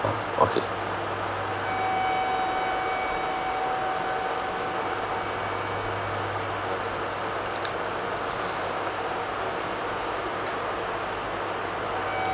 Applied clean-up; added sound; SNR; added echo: none; Wind instrument, woodwind instrument; 6 dB; none.